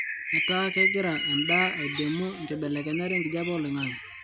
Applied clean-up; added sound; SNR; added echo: none; Bird; 0 dB; none.